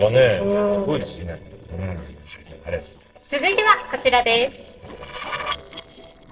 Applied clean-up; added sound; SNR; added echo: neural separator model SepFormer DNS4.